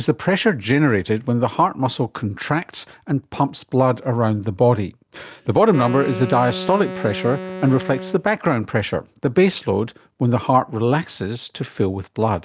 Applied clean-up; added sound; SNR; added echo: none; Wind instrument, woodwind instrument; 11 dB; none.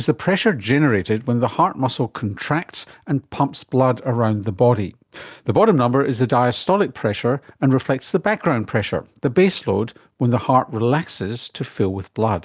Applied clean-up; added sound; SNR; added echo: none; none; none; none.